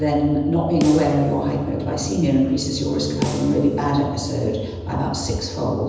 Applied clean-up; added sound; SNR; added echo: none; Snare drum; 14 dB; reverberation time 1.1 s.